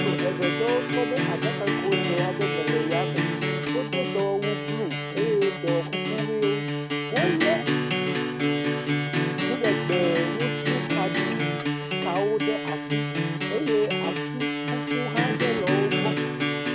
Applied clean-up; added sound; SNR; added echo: none; Acoustic guitar; -4 dB; none.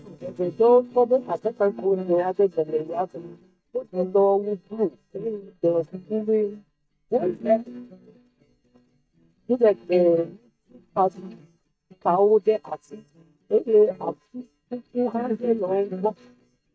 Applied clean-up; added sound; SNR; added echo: neural mask model DeepFilterNet 3.